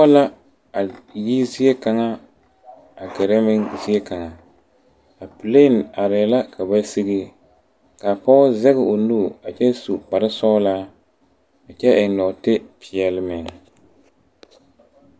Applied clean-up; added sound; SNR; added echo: none; none; none; none.